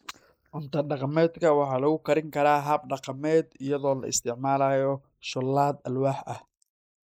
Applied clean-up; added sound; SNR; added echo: neural mask model Resemble Enhance denoiser.